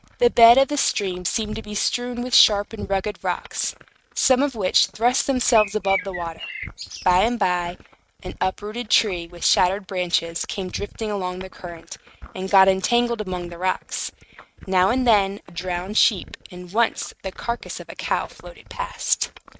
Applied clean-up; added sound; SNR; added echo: neural mask model RNNoise.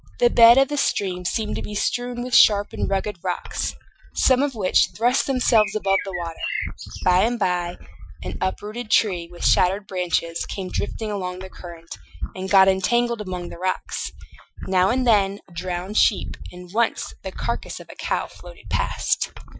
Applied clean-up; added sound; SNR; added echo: classical method Wiener filter.